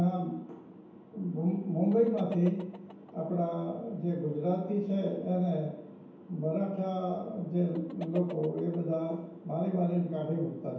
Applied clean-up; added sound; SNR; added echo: none; Chicken, rooster; 17 dB; reverberation time 0.9 s.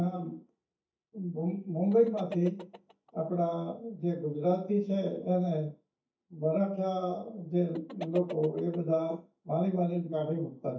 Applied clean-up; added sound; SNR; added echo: neural mask model DeepFilterNet 3.